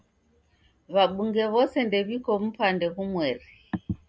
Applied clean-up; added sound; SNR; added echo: none; none; none; none.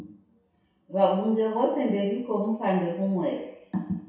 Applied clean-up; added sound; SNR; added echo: none; none; none; reverberation time 0.7 s.